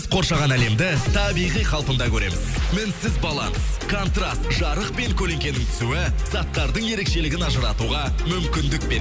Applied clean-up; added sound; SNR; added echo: none; none; none; none.